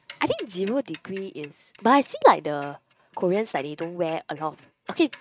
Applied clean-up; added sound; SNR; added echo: neural mask model RNNoise.